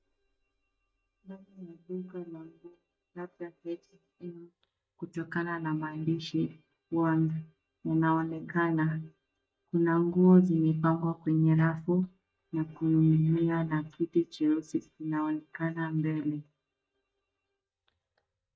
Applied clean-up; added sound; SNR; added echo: neural mask model DeepFilterNet 3.